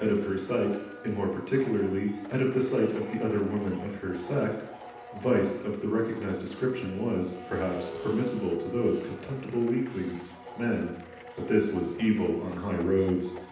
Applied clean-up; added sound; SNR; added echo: none; Domestic sounds, home sounds; 16 dB; reverberation time 0.9 s.